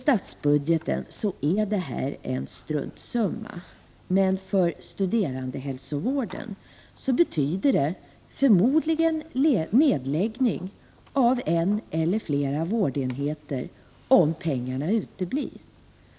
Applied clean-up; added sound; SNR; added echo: none; none; none; none.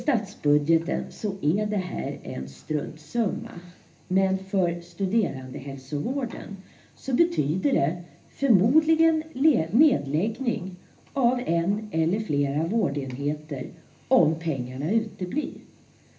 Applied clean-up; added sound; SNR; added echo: none; none; none; reverberation time 0.3 s.